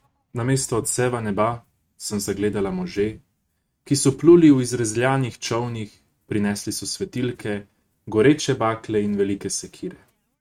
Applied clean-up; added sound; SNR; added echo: neural mask model RNNoise.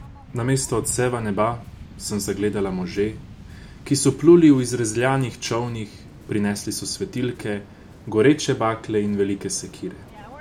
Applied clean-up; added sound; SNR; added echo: none; Waves, surf; 19 dB; none.